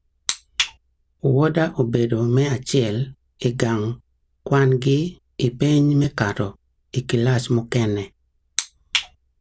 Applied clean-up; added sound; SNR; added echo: none; none; none; none.